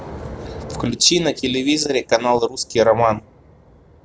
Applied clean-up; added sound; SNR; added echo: none; none; none; none.